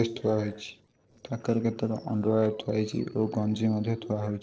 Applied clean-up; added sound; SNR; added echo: neural separator model SepFormer DNS4.